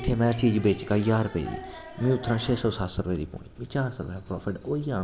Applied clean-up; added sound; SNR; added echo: none; none; none; none.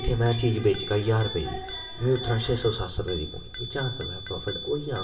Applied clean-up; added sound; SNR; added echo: none; Bicycle bell; 12 dB; reverberation time 0.8 s.